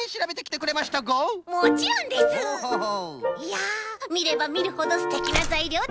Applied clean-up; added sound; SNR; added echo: none; Slam; 13 dB; none.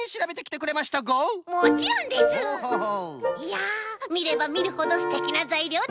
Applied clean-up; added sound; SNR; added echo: none; none; none; none.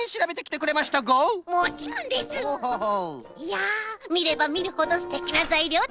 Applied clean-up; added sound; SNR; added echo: neural separator model SepFormer DNS4.